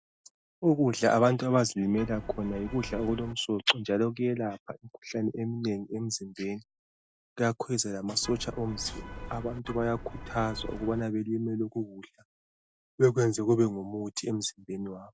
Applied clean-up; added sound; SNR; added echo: none; Vehicle horn, car horn, honking; 11 dB; none.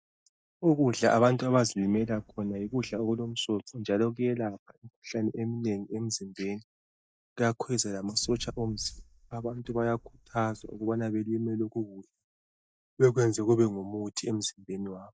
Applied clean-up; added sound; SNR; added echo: neural mask model DeepFilterNet 3.